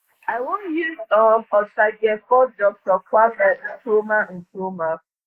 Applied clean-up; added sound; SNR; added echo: neural mask model Resemble Enhance denoiser.